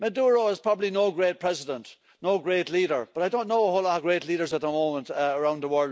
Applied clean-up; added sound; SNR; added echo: none; none; none; none.